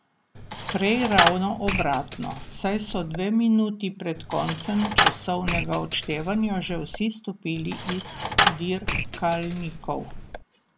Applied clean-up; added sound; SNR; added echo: none; Coin (dropping); 1 dB; none.